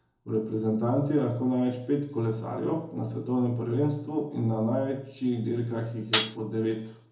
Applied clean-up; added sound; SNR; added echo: none; Hi-hat; -1 dB; reverberation time 0.6 s.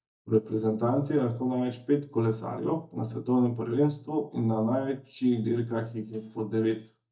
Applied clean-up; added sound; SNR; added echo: neural mask model DeepFilterNet 3.